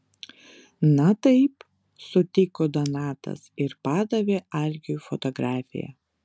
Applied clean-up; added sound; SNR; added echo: none; none; none; none.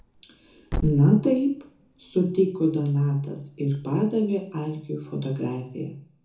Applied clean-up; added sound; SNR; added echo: none; Thump, thud; 14 dB; reverberation time 0.6 s.